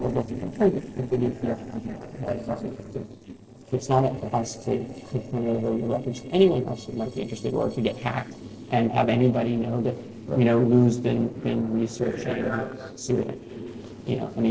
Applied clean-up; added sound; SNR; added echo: neural separator model SepFormer DNS4.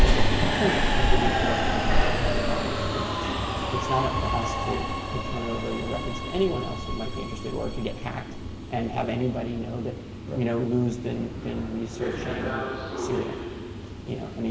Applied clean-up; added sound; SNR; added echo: none; Subway, metro, underground; -5 dB; reverberation time 1.1 s.